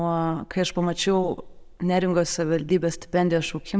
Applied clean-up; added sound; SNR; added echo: none; none; none; none.